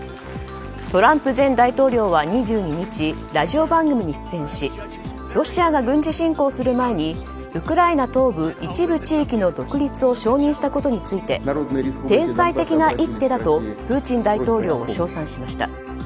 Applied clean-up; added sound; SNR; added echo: none; none; none; none.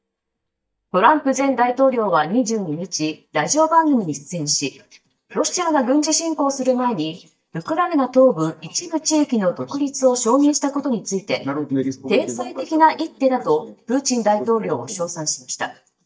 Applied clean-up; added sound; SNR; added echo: neural mask model DeepFilterNet 3.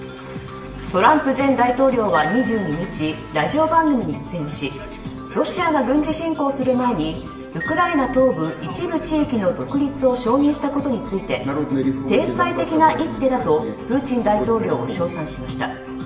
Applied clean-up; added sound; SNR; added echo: none; Glockenspiel; 17 dB; reverberation time 0.8 s.